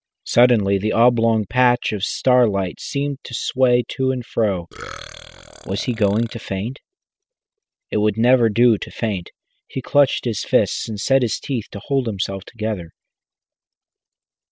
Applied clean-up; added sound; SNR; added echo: neural separator model SepFormer DNS4.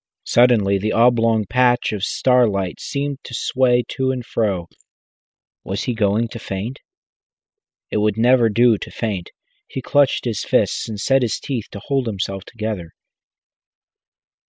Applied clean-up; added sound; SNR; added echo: neural mask model Resemble Enhance denoiser.